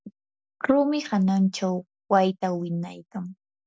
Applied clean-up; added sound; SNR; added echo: none; none; none; none.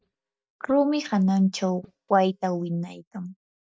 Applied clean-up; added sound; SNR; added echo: neural mask model DeepFilterNet 3.